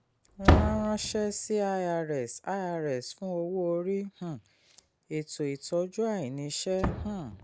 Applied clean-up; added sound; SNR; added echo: none; Slam; 2 dB; none.